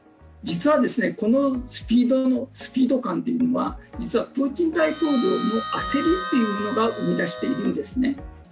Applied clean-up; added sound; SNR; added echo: none; Harmonica; 9 dB; none.